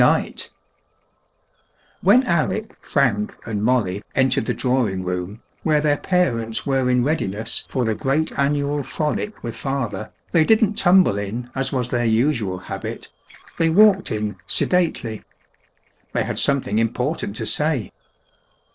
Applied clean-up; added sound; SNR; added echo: neural separator model SepFormer DNS4.